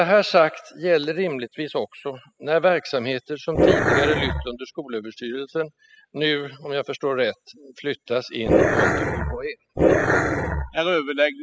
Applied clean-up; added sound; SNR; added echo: classical method spectral subtraction.